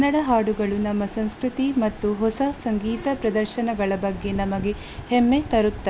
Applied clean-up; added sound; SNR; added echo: none; none; none; none.